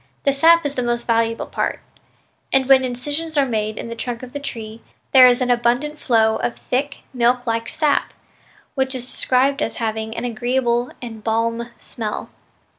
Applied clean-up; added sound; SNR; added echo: none; none; none; none.